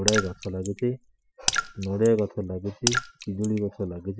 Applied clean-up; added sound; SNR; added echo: classical method spectral subtraction.